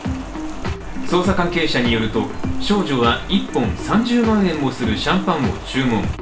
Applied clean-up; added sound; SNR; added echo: none; Rain; 10 dB; reverberation time 0.3 s.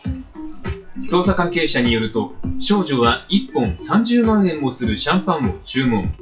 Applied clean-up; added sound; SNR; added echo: classical method WPE with log-MMSE.